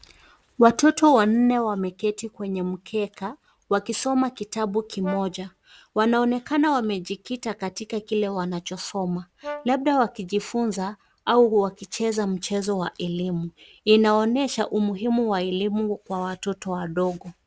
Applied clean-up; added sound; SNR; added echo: none; Brass instrument; 17 dB; none.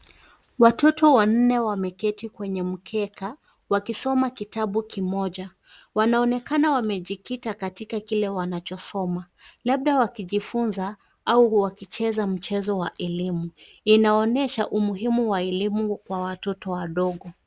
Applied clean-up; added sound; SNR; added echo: none; none; none; none.